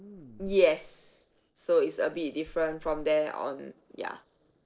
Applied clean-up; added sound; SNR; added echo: neural separator model SepFormer DNS4.